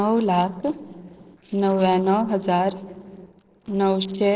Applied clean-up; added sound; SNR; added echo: neural separator model SepFormer DNS4.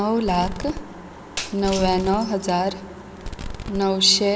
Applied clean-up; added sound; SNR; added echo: none; Fireworks + Shatter; 11 dB; none.